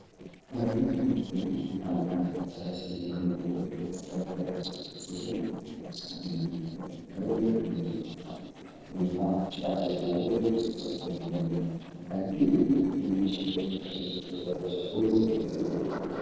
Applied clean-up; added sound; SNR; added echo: neural separator model SepFormer DNS4.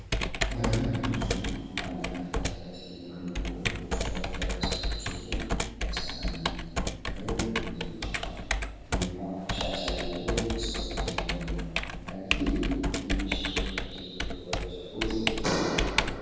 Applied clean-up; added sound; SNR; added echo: none; Computer keyboard; -3 dB; reverberation time 2.2 s.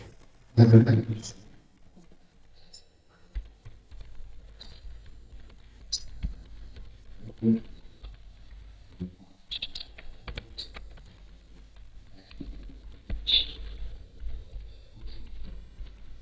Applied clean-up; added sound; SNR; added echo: neural mask model DeepFilterNet 3.